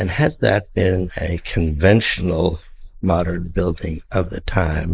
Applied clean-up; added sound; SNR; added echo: neural mask model Resemble Enhance denoiser.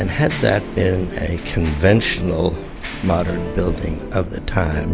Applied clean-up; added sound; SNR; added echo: none; Mechanisms; 19 dB; none.